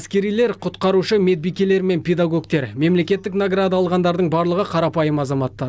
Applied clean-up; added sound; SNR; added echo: none; none; none; none.